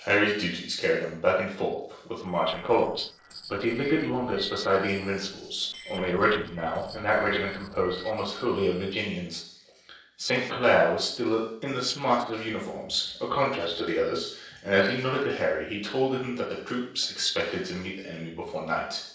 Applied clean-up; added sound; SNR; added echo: neural separator model SepFormer DNS4.